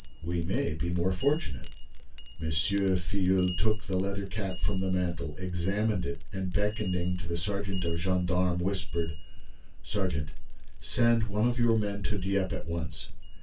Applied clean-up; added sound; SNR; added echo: none; Chime; 8 dB; reverberation time 0.2 s.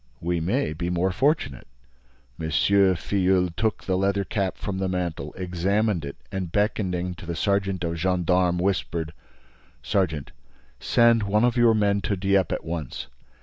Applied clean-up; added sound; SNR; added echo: none; none; none; none.